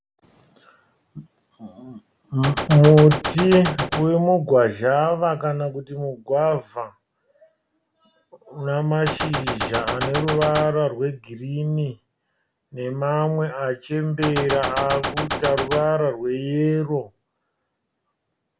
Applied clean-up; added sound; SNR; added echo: none; Gunshot, gunfire; 4 dB; none.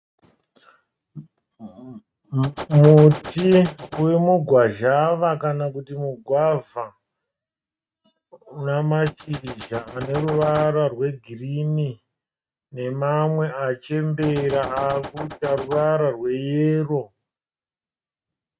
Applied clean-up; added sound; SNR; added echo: neural mask model RNNoise.